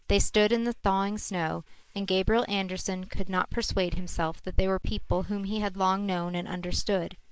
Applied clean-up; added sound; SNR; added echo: neural mask model Resemble Enhance denoiser.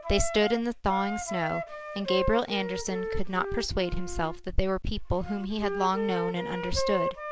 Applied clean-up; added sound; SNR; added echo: none; Wind instrument, woodwind instrument; 6 dB; none.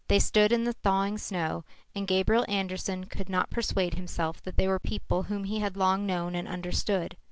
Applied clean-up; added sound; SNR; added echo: none; none; none; none.